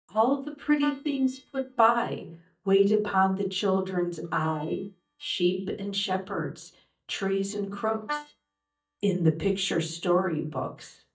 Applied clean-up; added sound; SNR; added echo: neural mask model DeepFilterNet 3.